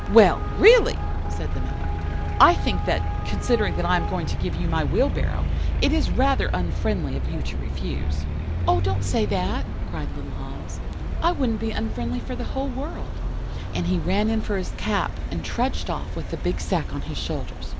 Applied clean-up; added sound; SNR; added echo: none; Traffic noise, roadway noise; 1 dB; none.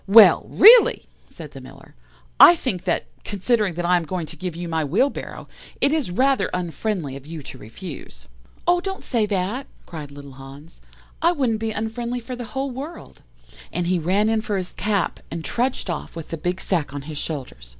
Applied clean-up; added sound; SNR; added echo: none; none; none; none.